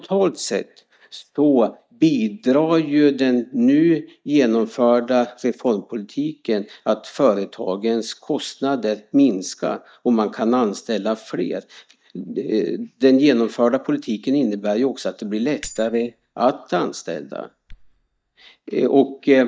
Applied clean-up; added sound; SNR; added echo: neural mask model DeepFilterNet 3.